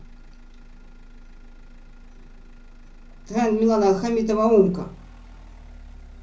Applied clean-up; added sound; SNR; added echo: none; Motor vehicle (road); 18 dB; reverberation time 0.5 s.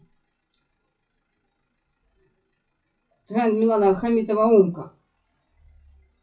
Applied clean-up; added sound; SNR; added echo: classical method WPE with log-MMSE.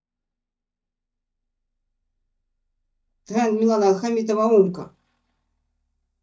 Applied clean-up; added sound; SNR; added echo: neural mask model DeepFilterNet 3.